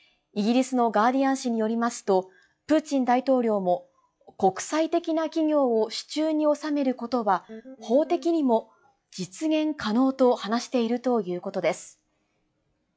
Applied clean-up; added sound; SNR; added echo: classical method log-MMSE.